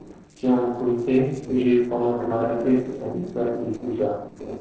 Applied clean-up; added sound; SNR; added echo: neural separator model SepFormer DNS4.